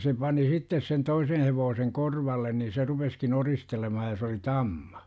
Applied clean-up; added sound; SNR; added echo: none; none; none; none.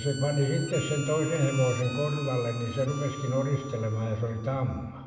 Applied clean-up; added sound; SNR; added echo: none; Harmonica; 13 dB; reverberation time 1.6 s.